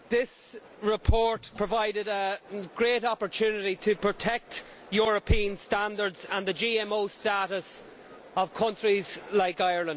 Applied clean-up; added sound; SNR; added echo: none; none; none; none.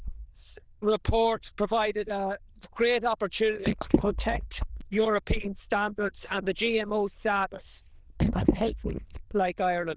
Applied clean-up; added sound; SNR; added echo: neural diffusion model UNIVERSE++.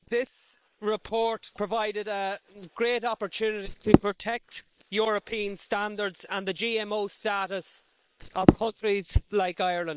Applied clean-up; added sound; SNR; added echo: neural separator model SepFormer WHAM!.